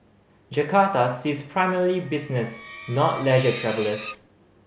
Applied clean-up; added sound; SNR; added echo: none; Screech; 15 dB; none.